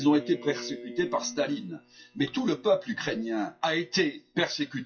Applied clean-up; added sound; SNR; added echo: classical method WPE with log-MMSE.